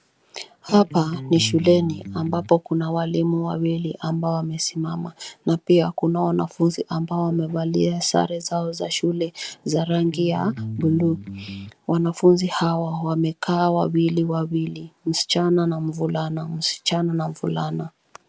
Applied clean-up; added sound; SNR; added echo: none; Electric guitar; 10 dB; none.